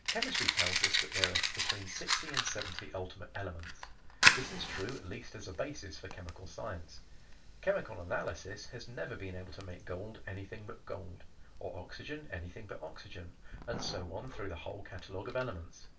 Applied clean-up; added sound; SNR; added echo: none; Fire; -4 dB; reverberation time 0.2 s.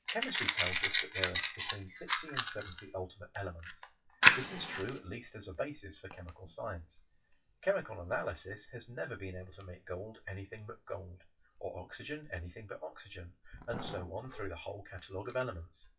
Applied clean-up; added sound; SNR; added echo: classical method WPE with log-MMSE.